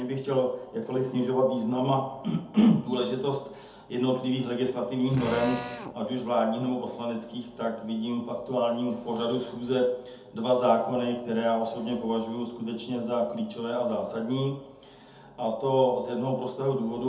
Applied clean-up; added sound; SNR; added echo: none; Drill; 9 dB; reverberation time 0.6 s.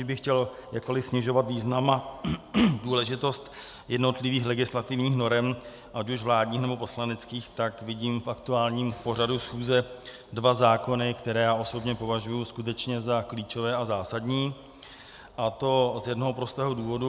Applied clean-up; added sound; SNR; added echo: none; none; none; none.